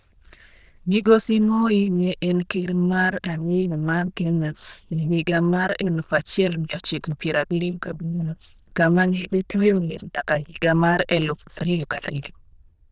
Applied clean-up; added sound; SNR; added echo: neural diffusion model UNIVERSE++.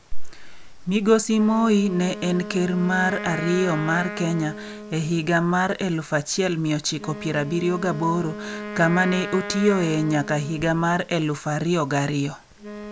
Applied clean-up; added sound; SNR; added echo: none; Wind instrument, woodwind instrument; 13 dB; none.